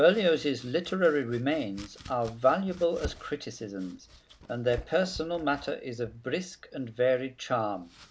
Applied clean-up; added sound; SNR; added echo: none; Domestic sounds, home sounds; 19 dB; none.